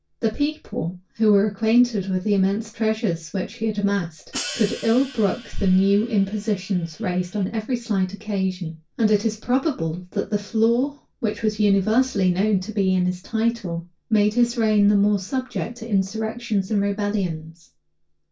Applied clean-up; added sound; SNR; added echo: none; Hi-hat; 15 dB; reverberation time 0.2 s.